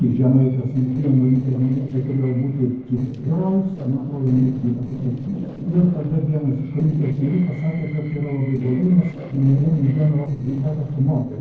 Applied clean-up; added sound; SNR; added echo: neural separator model SepFormer DNS4.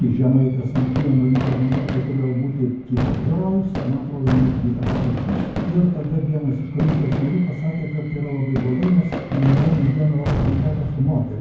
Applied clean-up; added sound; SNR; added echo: none; Fireworks; 6 dB; reverberation time 0.9 s.